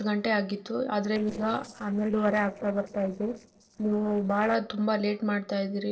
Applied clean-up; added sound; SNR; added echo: neural separator model SepFormer DNS4.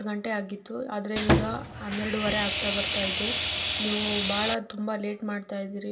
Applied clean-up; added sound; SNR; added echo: none; Sawing; -4 dB; reverberation time 0.4 s.